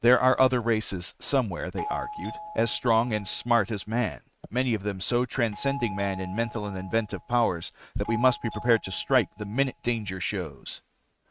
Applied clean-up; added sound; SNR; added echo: neural mask model RNNoise.